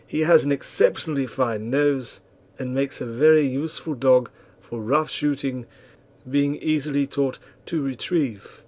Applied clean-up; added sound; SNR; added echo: none; none; none; none.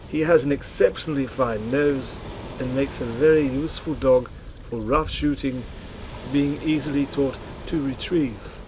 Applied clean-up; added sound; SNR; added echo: none; Stream / Trickle, dribble / Traffic noise, roadway noise + Waves, surf; 13 dB; none.